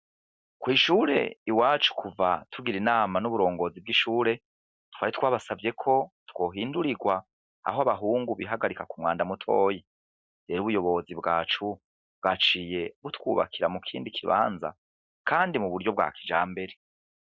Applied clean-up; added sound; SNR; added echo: none; none; none; none.